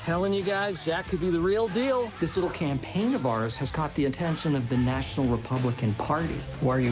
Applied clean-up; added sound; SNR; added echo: none; none; none; none.